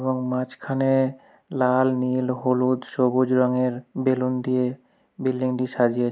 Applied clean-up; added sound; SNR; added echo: none; none; none; none.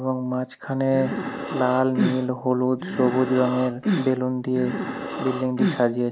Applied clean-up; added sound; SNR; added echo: none; Breathing; 4 dB; none.